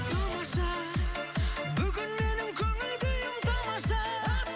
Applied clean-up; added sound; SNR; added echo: none; none; none; none.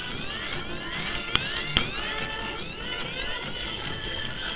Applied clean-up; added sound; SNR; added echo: neural separator model SepFormer WHAMR!.